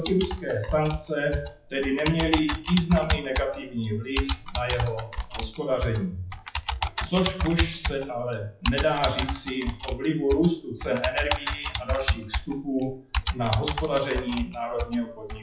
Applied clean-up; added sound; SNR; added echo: classical method WPE with log-MMSE.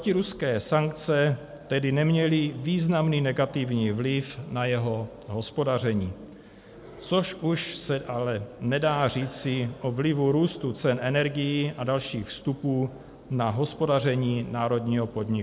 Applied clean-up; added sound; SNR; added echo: none; none; none; none.